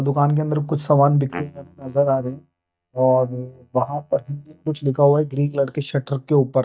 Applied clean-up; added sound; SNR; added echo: neural mask model DeepFilterNet 3.